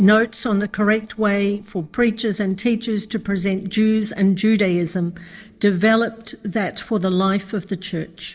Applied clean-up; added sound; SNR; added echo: neural separator model SepFormer DNS4.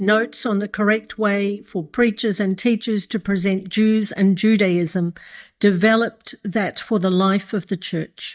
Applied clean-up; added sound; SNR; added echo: neural mask model DeepFilterNet 3.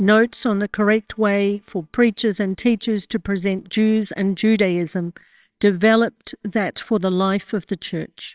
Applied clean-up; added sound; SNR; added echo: neural separator model SepFormer WHAMR!.